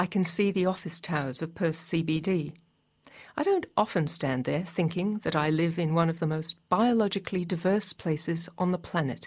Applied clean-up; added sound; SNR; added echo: none; none; none; none.